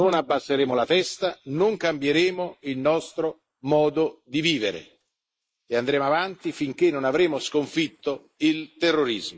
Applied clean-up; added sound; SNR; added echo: neural mask model Resemble Enhance denoiser.